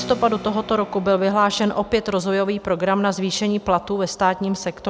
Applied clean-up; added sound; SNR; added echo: none; Keyboard (musical); 20 dB; none.